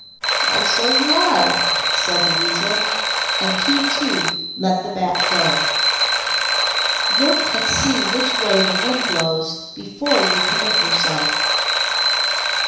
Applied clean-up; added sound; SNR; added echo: none; Alarm; -4 dB; reverberation time 1.0 s.